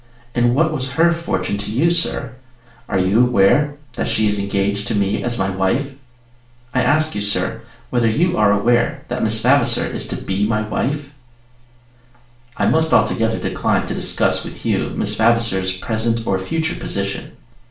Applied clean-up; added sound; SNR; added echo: none; none; none; reverberation time 0.4 s.